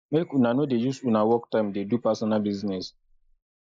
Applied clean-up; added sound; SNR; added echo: neural mask model Resemble Enhance denoiser.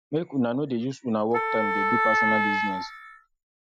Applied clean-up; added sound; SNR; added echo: classical method Wiener filter.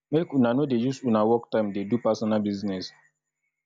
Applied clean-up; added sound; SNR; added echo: none; none; none; none.